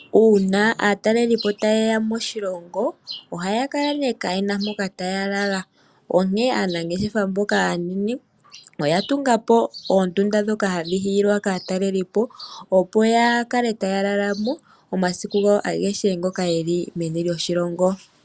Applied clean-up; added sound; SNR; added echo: none; none; none; none.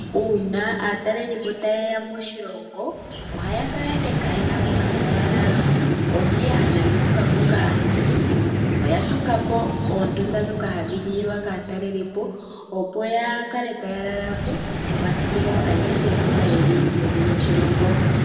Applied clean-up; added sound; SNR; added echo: none; Vehicle; -4 dB; reverberation time 2.0 s.